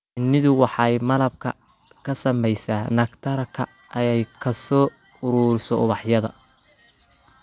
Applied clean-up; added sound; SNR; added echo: none; none; none; none.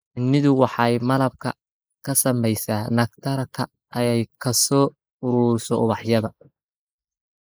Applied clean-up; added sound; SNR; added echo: neural mask model Resemble Enhance denoiser.